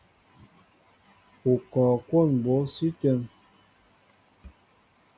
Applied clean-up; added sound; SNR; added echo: none; none; none; none.